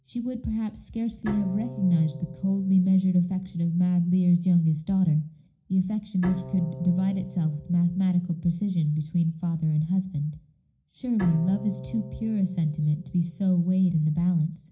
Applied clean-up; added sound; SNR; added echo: none; Bowed string instrument; 18 dB; reverberation time 0.4 s.